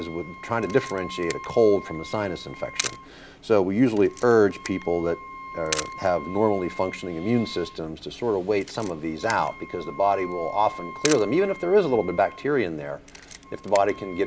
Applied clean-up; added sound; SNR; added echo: none; Wind instrument, woodwind instrument + Camera; 14 dB; none.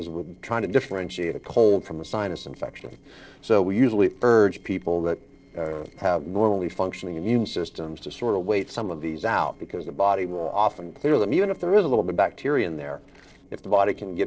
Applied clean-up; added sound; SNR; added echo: neural separator model SepFormer DNS4.